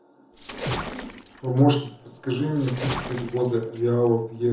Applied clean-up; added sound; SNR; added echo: none; Splash, splatter; 10 dB; reverberation time 0.6 s.